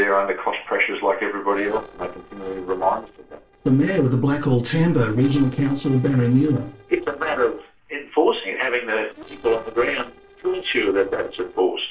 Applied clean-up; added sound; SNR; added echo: neural separator model SepFormer DNS4.